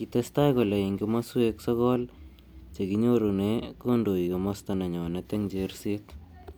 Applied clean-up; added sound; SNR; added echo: none; none; none; none.